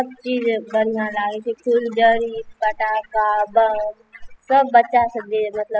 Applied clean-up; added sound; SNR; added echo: classical method spectral subtraction.